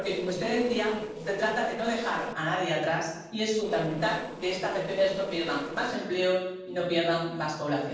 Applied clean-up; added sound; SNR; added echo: neural separator model SepFormer DNS4.